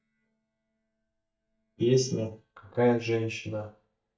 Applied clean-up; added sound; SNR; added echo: neural mask model DeepFilterNet 3.